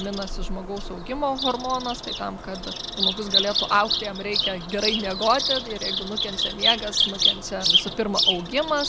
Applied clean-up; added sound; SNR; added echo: none; Bird vocalization, bird call, bird song; -1 dB; none.